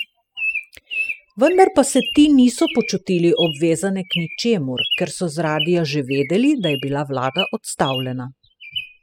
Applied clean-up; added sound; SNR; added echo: classical method spectral subtraction.